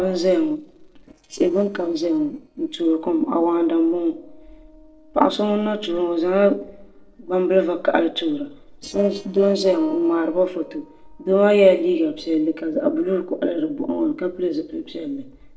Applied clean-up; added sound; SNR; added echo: neural separator model SepFormer DNS4.